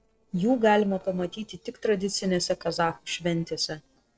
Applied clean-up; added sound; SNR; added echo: neural separator model SepFormer DNS4.